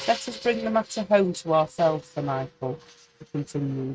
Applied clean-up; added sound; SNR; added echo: neural mask model RNNoise.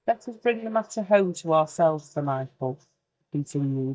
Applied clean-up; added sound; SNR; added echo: neural mask model DeepFilterNet 3.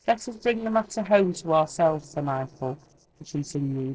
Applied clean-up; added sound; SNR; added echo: neural separator model SepFormer DNS4.